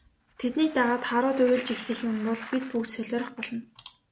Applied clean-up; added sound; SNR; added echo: none; Bicycle; 18 dB; none.